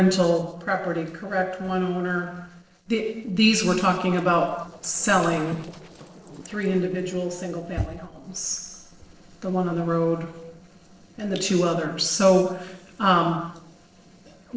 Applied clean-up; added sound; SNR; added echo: neural separator model SepFormer DNS4.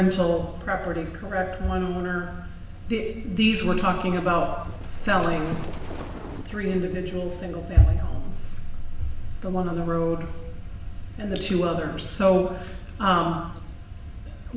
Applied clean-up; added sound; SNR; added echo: none; Livestock, farm animals, working animals; 7 dB; reverberation time 1.0 s.